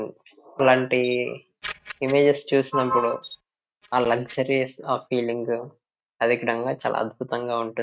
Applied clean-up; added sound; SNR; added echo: neural mask model RNNoise.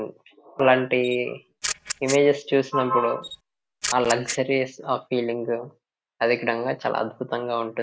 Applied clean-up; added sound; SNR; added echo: none; Camera; 9 dB; none.